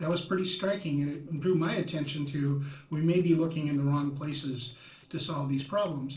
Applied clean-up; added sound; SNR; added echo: neural separator model SepFormer DNS4.